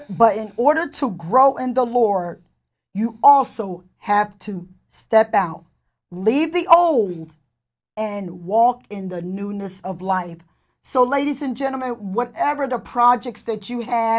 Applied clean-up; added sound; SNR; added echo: none; none; none; none.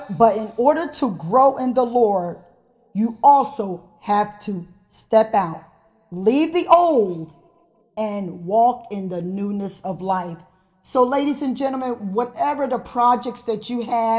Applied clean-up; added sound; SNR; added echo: none; none; none; reverberation time 0.9 s.